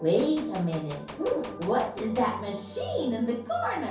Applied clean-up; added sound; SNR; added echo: none; Gunshot, gunfire; 15 dB; reverberation time 0.6 s.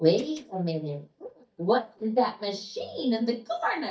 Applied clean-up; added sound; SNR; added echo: neural mask model DeepFilterNet 3.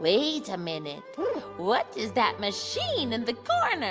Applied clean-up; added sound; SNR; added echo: none; none; none; none.